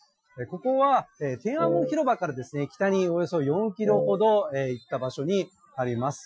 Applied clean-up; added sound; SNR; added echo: classical method Wiener filter.